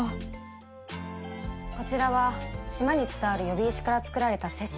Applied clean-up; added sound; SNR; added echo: none; none; none; none.